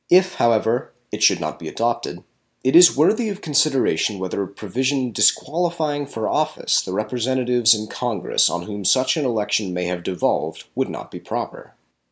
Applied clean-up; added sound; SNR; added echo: none; none; none; none.